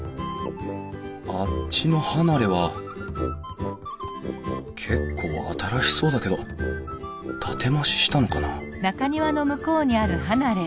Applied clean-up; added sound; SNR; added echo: none; none; none; none.